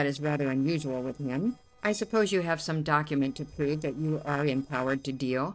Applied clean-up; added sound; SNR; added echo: neural separator model SepFormer DNS4.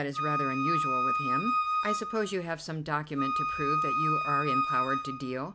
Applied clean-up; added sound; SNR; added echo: none; Wind instrument, woodwind instrument; -4 dB; none.